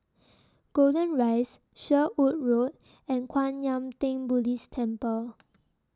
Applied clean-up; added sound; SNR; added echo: none; none; none; none.